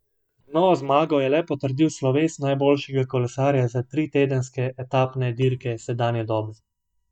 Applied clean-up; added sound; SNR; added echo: neural mask model DeepFilterNet 3.